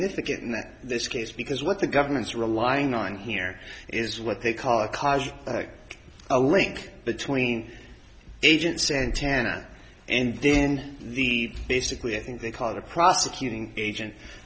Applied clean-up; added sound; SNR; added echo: none; none; none; none.